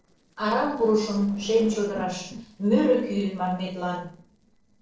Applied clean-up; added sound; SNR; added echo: neural separator model SepFormer DNS4.